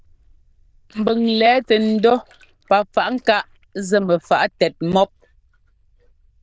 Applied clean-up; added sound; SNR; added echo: neural diffusion model UNIVERSE++.